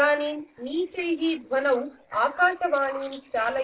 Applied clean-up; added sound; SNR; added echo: neural separator model SepFormer DNS4.